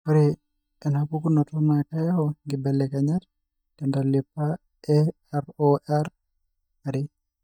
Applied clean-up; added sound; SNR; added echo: neural mask model DeepFilterNet 3.